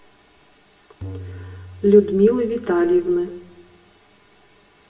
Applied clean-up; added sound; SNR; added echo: none; Tabla; 18 dB; reverberation time 0.7 s.